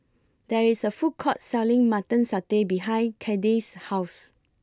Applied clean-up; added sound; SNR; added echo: none; none; none; none.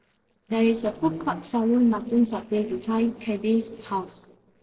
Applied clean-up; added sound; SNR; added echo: neural separator model SepFormer DNS4.